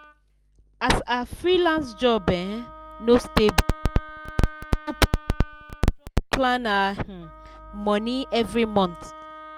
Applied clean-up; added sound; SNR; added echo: none; Wind instrument, woodwind instrument; 20 dB; none.